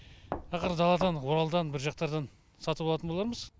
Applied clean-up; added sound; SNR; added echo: none; Knock; 9 dB; none.